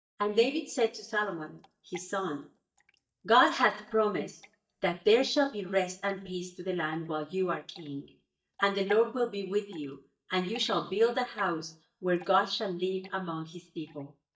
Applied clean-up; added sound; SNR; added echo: neural mask model DeepFilterNet 3.